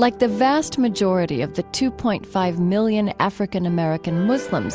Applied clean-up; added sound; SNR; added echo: none; none; none; none.